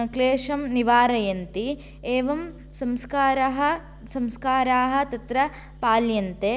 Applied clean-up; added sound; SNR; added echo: none; none; none; none.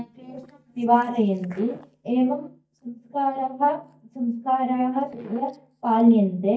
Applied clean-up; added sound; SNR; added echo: neural mask model DeepFilterNet 3.